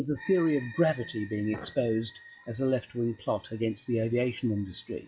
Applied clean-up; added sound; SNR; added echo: classical method WPE with log-MMSE.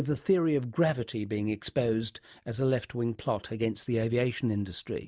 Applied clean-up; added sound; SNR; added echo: none; none; none; none.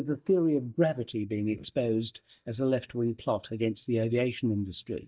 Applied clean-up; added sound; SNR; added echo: neural mask model DeepFilterNet 3.